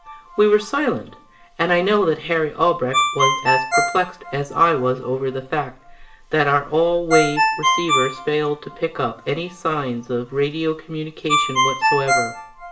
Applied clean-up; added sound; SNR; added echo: none; Ringtone; 3 dB; reverberation time 0.4 s.